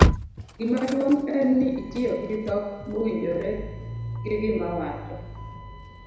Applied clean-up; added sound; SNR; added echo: none; Slam / Engine starting; 3 dB; reverberation time 1.0 s.